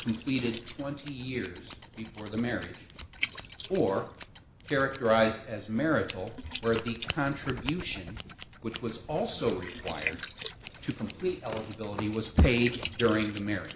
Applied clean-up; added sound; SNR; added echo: none; Scissors + Liquid; 12 dB; none.